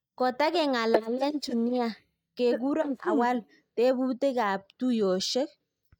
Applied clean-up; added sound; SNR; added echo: neural mask model DeepFilterNet 3.